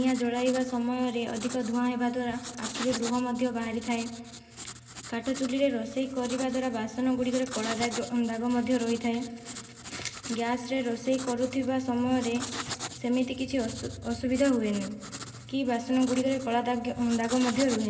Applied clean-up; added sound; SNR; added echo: none; Writing; 13 dB; reverberation time 0.4 s.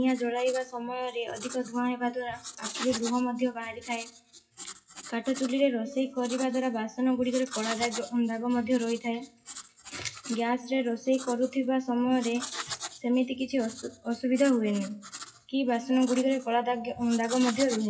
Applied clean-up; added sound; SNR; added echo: classical method WPE with log-MMSE.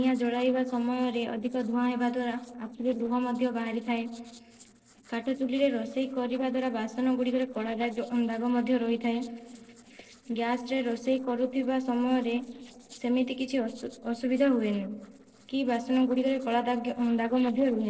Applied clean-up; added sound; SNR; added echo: neural separator model SepFormer DNS4.